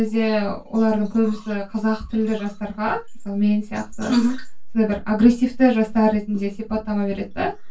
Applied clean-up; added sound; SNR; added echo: none; none; none; reverberation time 0.1 s.